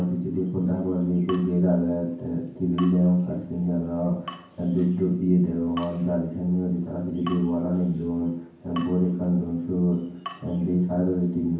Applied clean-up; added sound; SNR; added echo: none; Drip / Water tap, faucet; 19 dB; reverberation time 0.9 s.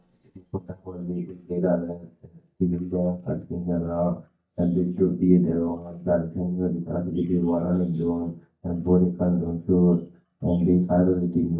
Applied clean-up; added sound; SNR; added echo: neural mask model DeepFilterNet 3.